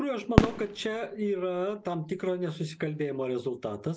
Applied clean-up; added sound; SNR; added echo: none; Fireworks; -1 dB; none.